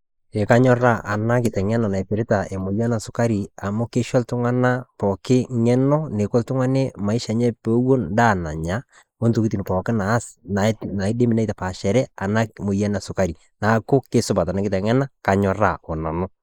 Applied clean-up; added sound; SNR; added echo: neural mask model Resemble Enhance denoiser.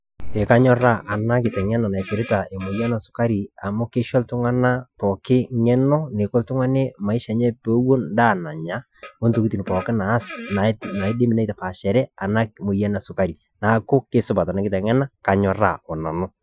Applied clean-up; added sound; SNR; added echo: classical method Wiener filter.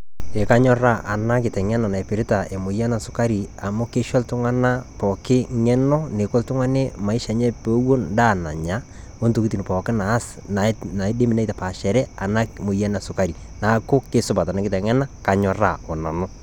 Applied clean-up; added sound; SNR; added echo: none; none; none; none.